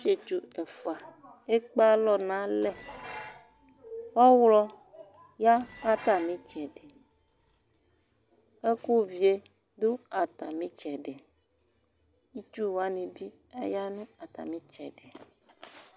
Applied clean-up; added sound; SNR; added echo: none; Dishes, pots, and pans; 20 dB; none.